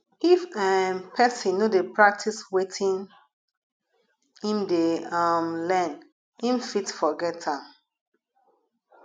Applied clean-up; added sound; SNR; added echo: none; none; none; none.